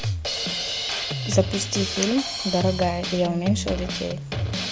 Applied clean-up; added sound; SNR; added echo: none; Drum kit; 2 dB; none.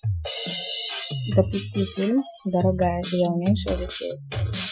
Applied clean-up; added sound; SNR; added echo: classical method Wiener filter.